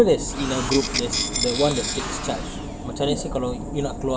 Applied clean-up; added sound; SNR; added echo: none; Tools; 6 dB; reverberation time 0.4 s.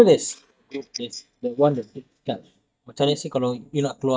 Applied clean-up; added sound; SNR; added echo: neural mask model DeepFilterNet 3.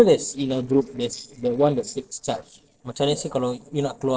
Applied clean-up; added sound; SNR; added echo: neural separator model SepFormer DNS4.